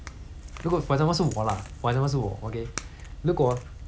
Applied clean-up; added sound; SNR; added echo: none; Crack / Crackle; 15 dB; none.